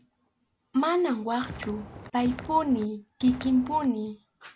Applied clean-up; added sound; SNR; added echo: none; Walk, footsteps; 13 dB; none.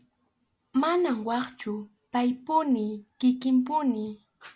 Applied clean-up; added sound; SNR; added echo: none; none; none; none.